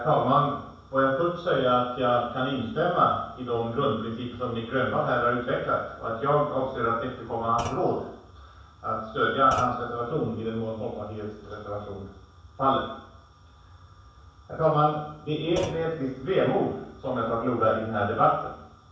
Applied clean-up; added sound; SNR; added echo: none; Thump, thud; 16 dB; reverberation time 0.7 s.